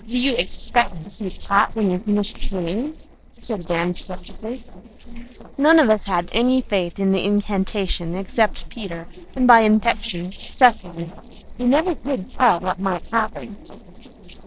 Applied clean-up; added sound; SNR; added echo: neural separator model SepFormer DNS4.